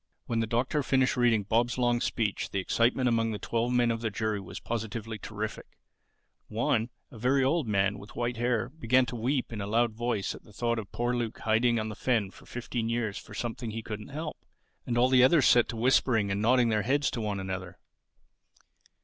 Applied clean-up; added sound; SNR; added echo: none; none; none; none.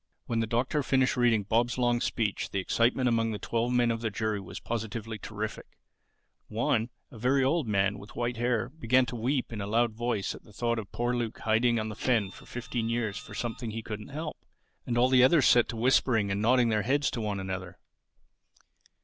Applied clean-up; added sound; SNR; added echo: none; Printer; 16 dB; none.